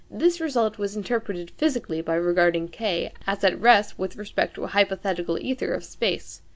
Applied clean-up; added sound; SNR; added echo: none; none; none; none.